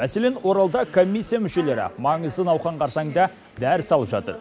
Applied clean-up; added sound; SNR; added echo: none; none; none; none.